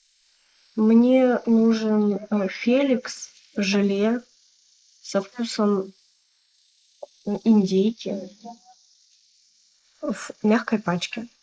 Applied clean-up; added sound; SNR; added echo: neural mask model Resemble Enhance denoiser.